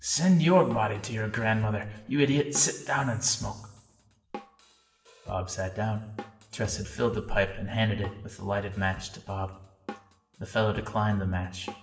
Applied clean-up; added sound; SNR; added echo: none; Drum kit; 19 dB; reverberation time 1.0 s.